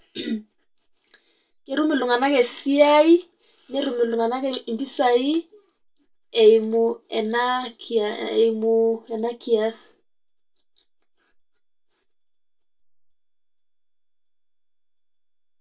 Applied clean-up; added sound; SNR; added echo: none; none; none; reverberation time 0.1 s.